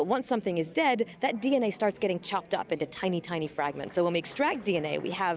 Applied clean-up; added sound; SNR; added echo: none; none; none; none.